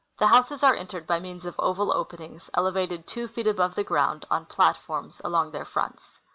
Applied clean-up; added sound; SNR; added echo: none; none; none; none.